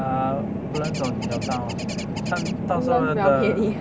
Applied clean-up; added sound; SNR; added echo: none; Bird; 14 dB; none.